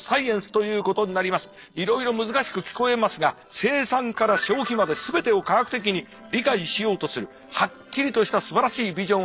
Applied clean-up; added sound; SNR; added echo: neural separator model SepFormer DNS4.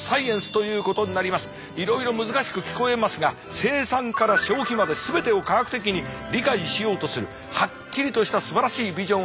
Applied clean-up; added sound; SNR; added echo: none; Tick-tock; 16 dB; none.